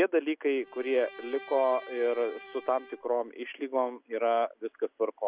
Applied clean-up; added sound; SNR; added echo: none; Bowed string instrument; 17 dB; none.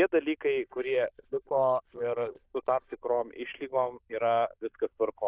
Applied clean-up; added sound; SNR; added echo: neural diffusion model UNIVERSE++.